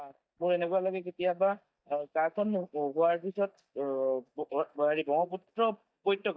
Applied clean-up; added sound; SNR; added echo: neural mask model DeepFilterNet 3.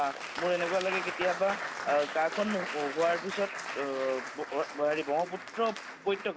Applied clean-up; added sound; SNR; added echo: none; Applause; 7 dB; none.